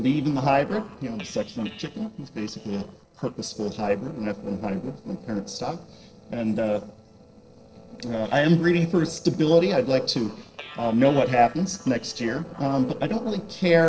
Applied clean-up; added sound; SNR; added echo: neural separator model SepFormer DNS4.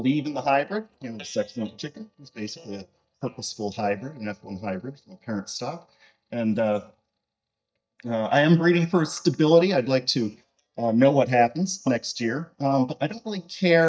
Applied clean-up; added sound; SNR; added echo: neural mask model DeepFilterNet 3.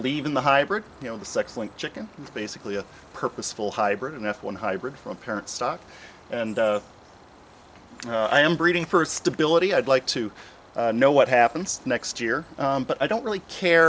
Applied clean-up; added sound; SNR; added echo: none; none; none; none.